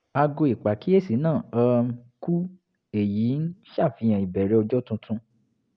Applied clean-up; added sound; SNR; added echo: none; none; none; none.